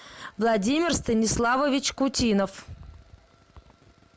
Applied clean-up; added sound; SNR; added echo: none; none; none; none.